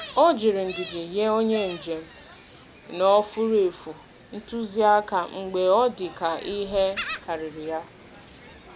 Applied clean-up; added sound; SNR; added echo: none; Gull, seagull; 15 dB; none.